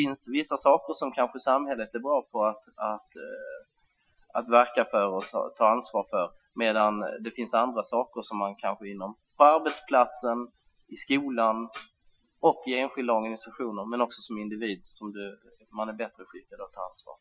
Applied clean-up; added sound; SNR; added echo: classical method Wiener filter.